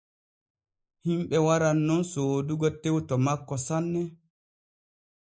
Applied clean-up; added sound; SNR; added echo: neural mask model Resemble Enhance denoiser.